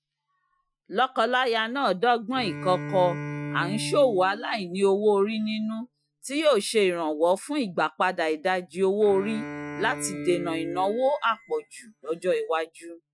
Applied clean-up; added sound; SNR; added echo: classical method Wiener filter.